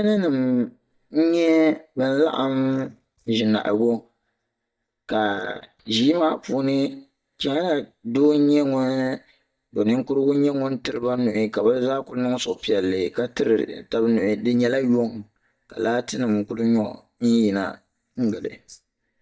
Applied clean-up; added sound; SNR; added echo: neural mask model DeepFilterNet 3.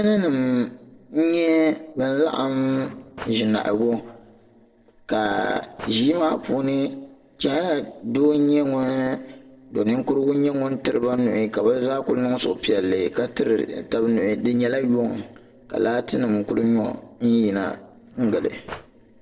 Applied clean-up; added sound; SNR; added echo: neural separator model SepFormer DNS4.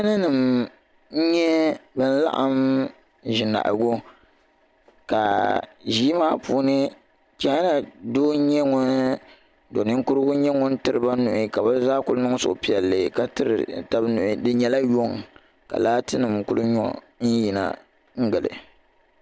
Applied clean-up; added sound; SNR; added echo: none; none; none; none.